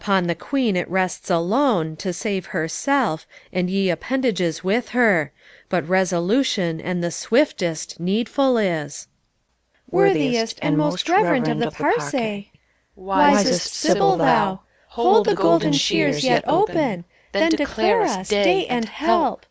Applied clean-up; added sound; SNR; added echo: none; none; none; none.